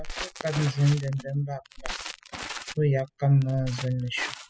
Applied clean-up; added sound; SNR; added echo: classical method spectral subtraction.